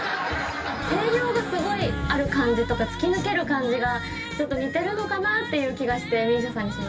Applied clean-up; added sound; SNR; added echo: none; none; none; reverberation time 0.1 s.